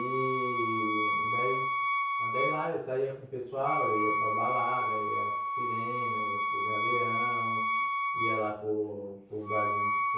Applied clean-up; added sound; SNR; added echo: none; Wind instrument, woodwind instrument; -4 dB; reverberation time 0.6 s.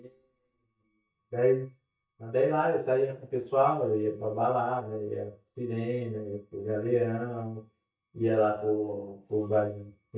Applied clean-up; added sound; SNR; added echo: neural mask model DeepFilterNet 3.